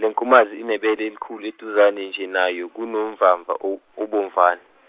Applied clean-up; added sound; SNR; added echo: neural mask model Resemble Enhance denoiser.